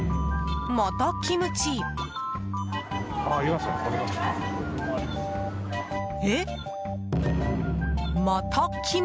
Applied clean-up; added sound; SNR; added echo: none; none; none; none.